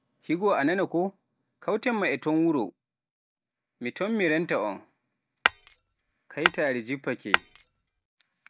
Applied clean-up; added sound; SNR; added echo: none; Shatter; 1 dB; none.